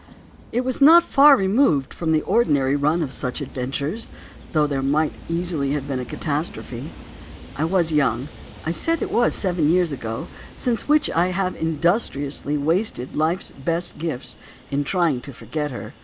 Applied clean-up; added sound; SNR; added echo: none; Train; 18 dB; none.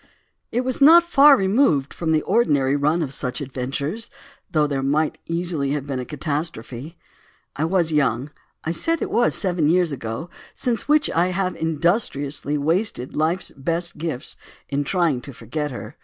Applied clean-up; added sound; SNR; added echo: none; none; none; none.